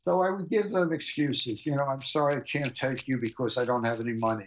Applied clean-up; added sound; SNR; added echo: neural mask model DeepFilterNet 3.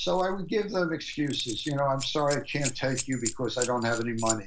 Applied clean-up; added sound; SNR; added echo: none; Keys jangling; 8 dB; none.